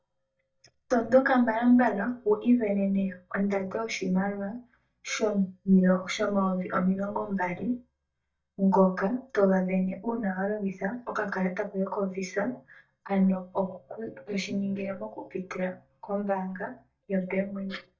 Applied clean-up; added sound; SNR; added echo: neural mask model DeepFilterNet 3.